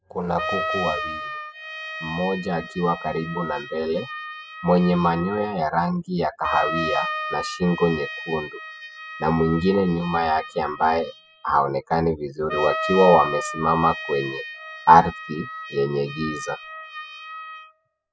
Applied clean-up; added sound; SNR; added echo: classical method spectral subtraction.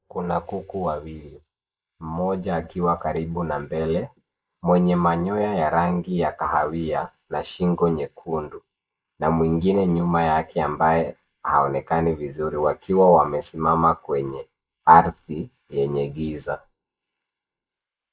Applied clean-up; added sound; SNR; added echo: neural mask model Resemble Enhance denoiser.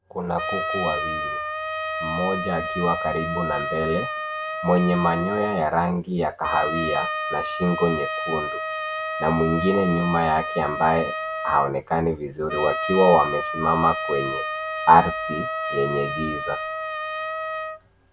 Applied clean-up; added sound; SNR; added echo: none; Trumpet; 4 dB; none.